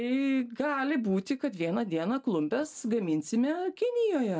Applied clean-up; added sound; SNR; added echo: none; none; none; none.